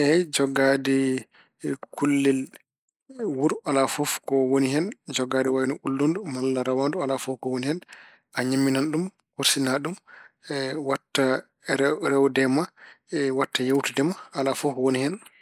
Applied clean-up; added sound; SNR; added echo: neural mask model Resemble Enhance denoiser.